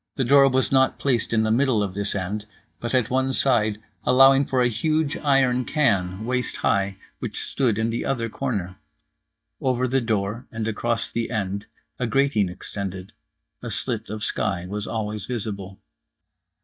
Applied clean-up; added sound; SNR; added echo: neural mask model DeepFilterNet 3.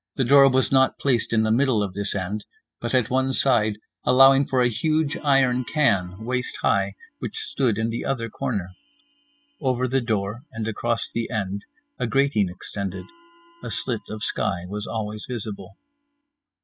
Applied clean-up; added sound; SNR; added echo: classical method spectral subtraction.